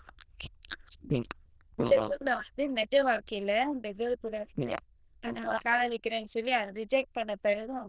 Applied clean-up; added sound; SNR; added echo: neural diffusion model UNIVERSE++.